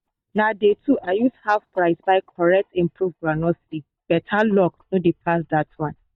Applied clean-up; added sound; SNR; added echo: neural mask model DeepFilterNet 3.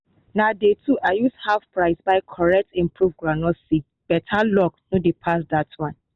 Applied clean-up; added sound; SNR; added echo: none; none; none; none.